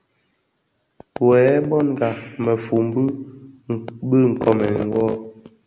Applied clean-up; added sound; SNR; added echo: none; none; none; none.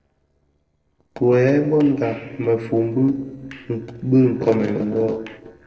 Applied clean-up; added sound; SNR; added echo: neural separator model SepFormer DNS4.